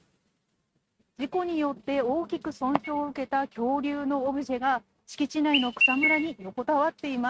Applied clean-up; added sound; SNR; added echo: neural mask model RNNoise.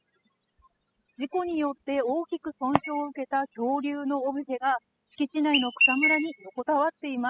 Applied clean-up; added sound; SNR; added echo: classical method spectral subtraction.